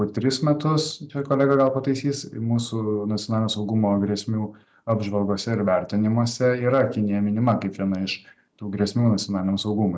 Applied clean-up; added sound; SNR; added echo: none; none; none; none.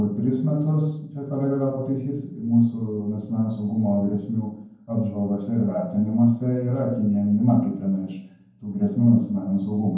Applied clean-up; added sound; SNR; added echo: none; none; none; reverberation time 0.9 s.